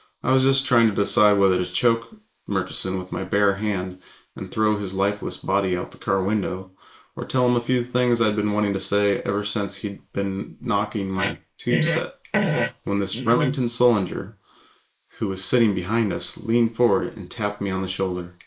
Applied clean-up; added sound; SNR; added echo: neural mask model Resemble Enhance denoiser.